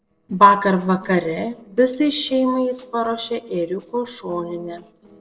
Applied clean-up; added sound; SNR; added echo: neural separator model SepFormer DNS4.